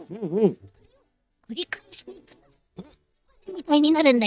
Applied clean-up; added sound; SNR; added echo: neural mask model DeepFilterNet 3.